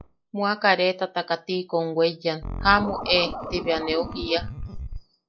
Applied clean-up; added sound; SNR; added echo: classical method log-MMSE.